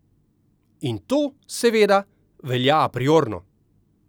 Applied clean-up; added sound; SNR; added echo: none; none; none; none.